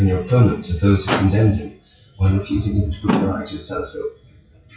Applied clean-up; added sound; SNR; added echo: classical method WPE with log-MMSE.